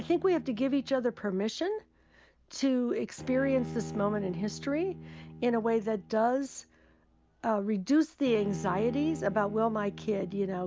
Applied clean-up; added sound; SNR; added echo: none; Bowed string instrument; 14 dB; none.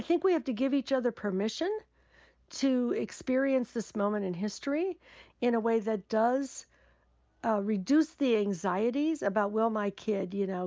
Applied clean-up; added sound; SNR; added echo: none; none; none; none.